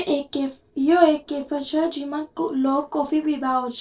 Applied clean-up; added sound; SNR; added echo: neural separator model SepFormer DNS4.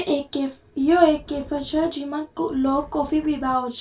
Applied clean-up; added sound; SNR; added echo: none; Wind; 19 dB; reverberation time 0.2 s.